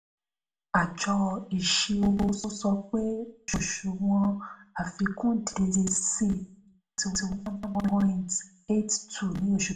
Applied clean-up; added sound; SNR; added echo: none; none; none; reverberation time 0.3 s.